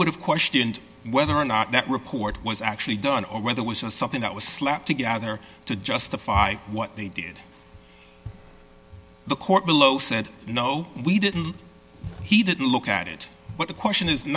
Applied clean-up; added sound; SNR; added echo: none; none; none; none.